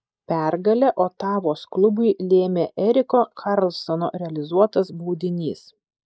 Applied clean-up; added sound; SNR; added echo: neural mask model Resemble Enhance denoiser.